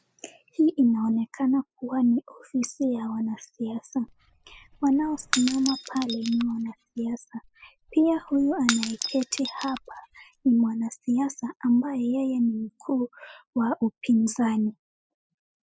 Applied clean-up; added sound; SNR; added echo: classical method spectral subtraction.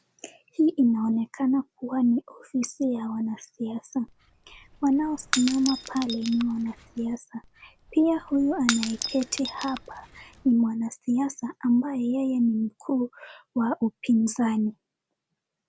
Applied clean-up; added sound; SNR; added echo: none; Shatter / Crushing; 10 dB; none.